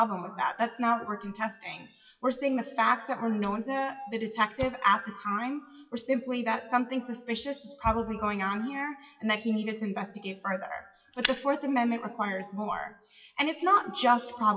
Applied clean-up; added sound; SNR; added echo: classical method WPE with log-MMSE.